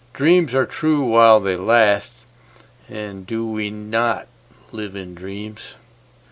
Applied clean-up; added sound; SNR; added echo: none; none; none; none.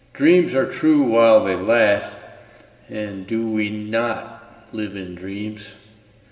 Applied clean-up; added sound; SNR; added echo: none; none; none; reverberation time 1.8 s.